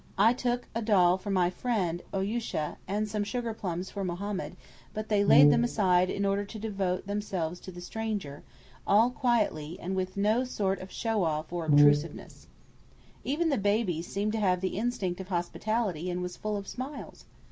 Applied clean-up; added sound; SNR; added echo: none; Brass instrument; -3 dB; none.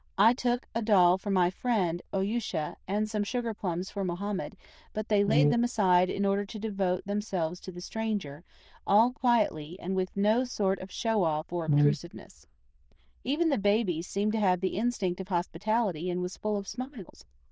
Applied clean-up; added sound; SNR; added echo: neural diffusion model UNIVERSE++.